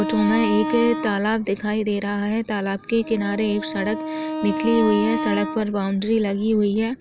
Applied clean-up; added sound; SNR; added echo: none; Wind instrument, woodwind instrument; 7 dB; none.